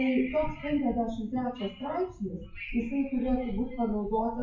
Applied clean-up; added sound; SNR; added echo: classical method WPE with log-MMSE.